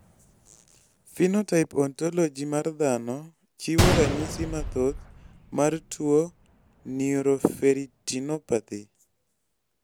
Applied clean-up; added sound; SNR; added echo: none; Gunshot, gunfire; 6 dB; none.